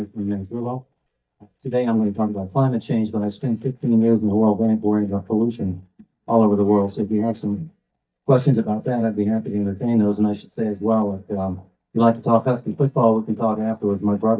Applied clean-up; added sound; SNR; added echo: neural mask model DeepFilterNet 3.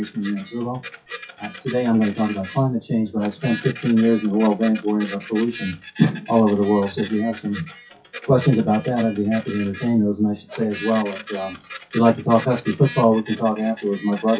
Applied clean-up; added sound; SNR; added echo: classical method WPE with log-MMSE.